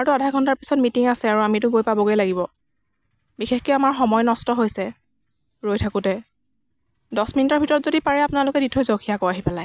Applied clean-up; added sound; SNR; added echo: none; none; none; none.